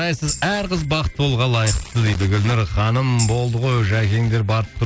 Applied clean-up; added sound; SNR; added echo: none; Tambourine; 15 dB; none.